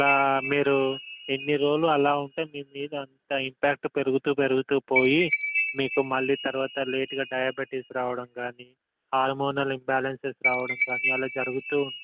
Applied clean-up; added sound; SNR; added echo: none; Chime; 2 dB; none.